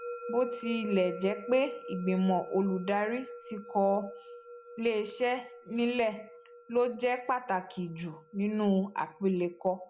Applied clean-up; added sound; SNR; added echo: none; Musical instrument; 14 dB; none.